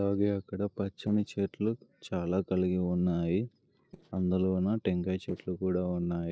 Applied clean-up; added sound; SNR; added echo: neural separator model SepFormer DNS4.